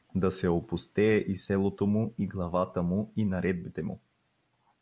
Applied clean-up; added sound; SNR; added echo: none; none; none; none.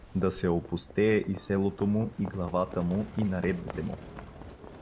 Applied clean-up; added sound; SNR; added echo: none; Livestock, farm animals, working animals; 14 dB; none.